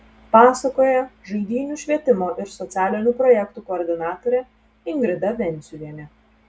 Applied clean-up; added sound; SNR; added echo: none; none; none; none.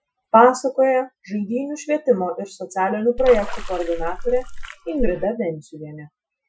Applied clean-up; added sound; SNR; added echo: classical method Wiener filter.